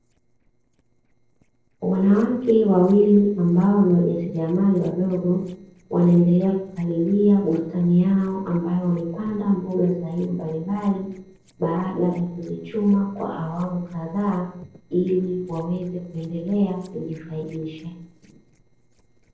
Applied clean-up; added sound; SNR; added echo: neural separator model SepFormer DNS4.